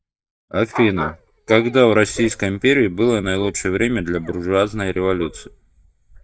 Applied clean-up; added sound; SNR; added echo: neural mask model DeepFilterNet 3.